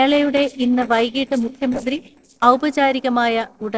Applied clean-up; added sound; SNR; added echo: neural separator model SepFormer DNS4.